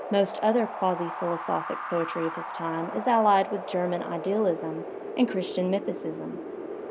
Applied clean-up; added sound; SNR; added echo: none; Wind; 8 dB; none.